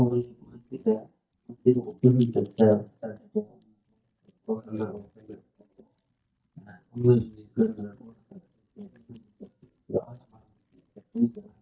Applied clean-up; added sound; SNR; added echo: neural mask model DeepFilterNet 3.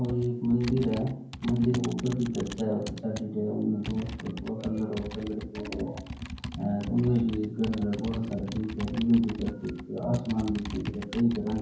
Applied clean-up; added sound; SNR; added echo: none; Computer keyboard; 11 dB; reverberation time 0.9 s.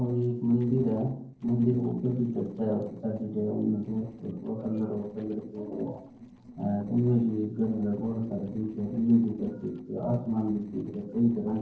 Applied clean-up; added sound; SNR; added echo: neural separator model SepFormer DNS4.